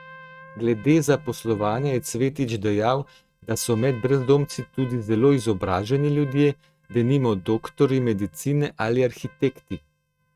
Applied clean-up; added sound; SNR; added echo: neural mask model RNNoise.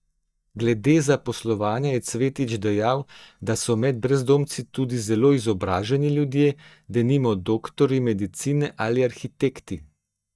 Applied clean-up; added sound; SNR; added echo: neural mask model DeepFilterNet 3.